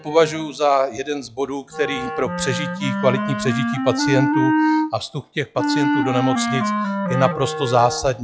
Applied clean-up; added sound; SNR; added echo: classical method log-MMSE.